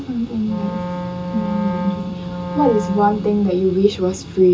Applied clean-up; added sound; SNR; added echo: none; Wind instrument, woodwind instrument; 8 dB; reverberation time 0.2 s.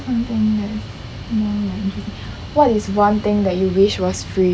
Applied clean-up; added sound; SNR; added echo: none; none; none; none.